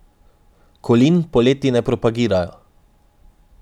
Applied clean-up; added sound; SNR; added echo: none; none; none; none.